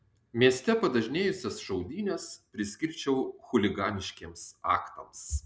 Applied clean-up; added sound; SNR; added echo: none; none; none; none.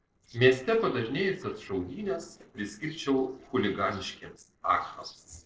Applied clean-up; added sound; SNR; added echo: neural separator model SepFormer DNS4.